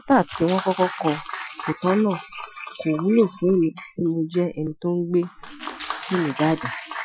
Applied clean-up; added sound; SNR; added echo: classical method Wiener filter.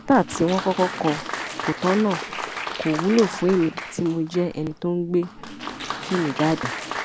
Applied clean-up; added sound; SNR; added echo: none; Applause; 8 dB; none.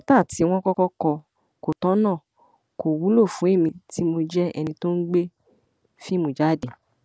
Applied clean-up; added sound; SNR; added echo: none; none; none; none.